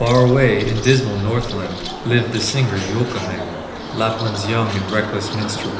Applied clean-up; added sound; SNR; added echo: none; Bird; 9 dB; reverberation time 1.0 s.